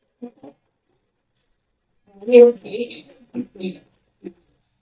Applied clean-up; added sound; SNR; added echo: neural mask model DeepFilterNet 3.